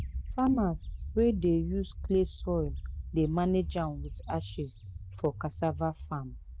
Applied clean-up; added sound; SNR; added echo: none; Bird; 8 dB; none.